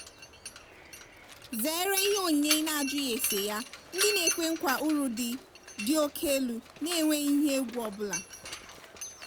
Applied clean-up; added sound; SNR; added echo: none; Mechanisms; 7 dB; none.